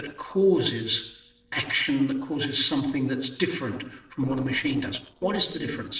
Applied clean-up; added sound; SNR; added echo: neural separator model SepFormer DNS4.